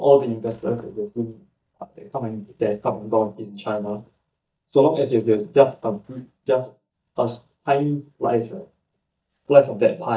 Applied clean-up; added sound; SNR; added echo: neural mask model DeepFilterNet 3.